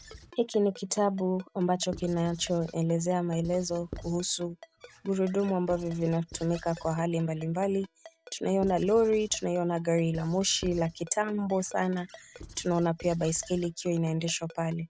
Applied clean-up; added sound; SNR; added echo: none; Ringtone + Squeak / Writing; 19 dB; none.